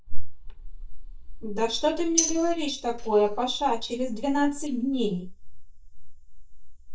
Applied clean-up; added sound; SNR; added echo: neural mask model DeepFilterNet 3.